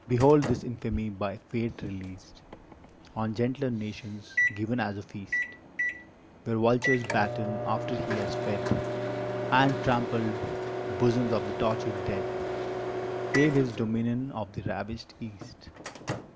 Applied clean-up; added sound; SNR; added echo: none; Microwave oven; 4 dB; none.